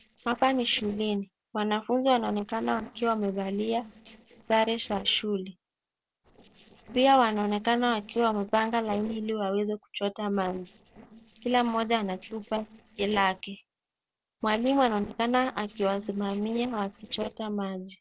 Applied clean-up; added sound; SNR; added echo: neural separator model SepFormer DNS4.